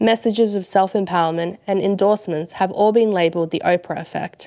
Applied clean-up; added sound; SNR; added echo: none; none; none; none.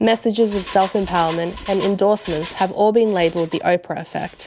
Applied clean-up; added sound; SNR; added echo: none; Engine; 17 dB; none.